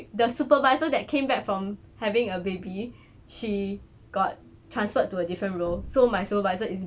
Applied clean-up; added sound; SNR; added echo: none; Explosion; 14 dB; none.